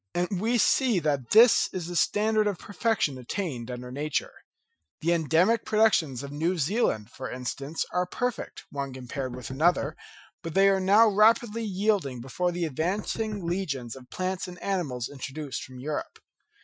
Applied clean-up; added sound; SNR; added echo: classical method Wiener filter.